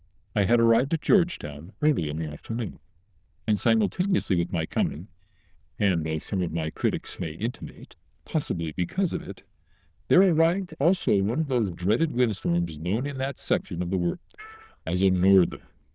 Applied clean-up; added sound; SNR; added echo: neural diffusion model UNIVERSE++.